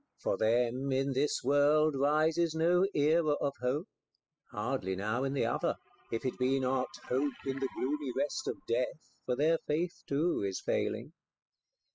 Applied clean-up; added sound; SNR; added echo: classical method spectral subtraction.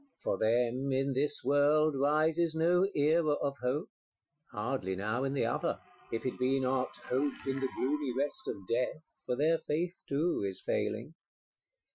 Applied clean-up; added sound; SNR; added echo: classical method Wiener filter.